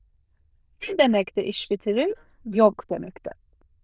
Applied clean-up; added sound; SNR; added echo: neural diffusion model UNIVERSE++.